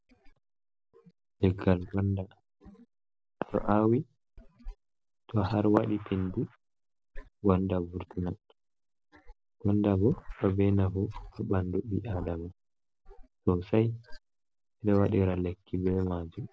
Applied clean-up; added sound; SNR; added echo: neural separator model SepFormer DNS4.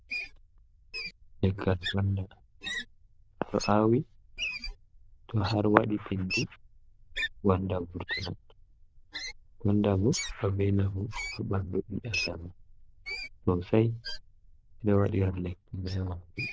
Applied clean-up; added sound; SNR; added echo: neural diffusion model UNIVERSE++.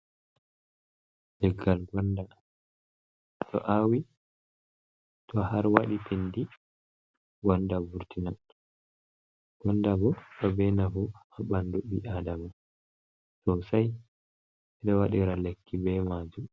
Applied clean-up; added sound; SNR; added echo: none; none; none; none.